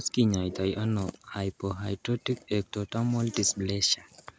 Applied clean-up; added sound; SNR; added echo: none; none; none; none.